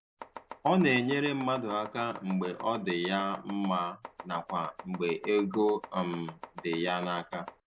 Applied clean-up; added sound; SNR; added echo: none; Domestic sounds, home sounds; 15 dB; none.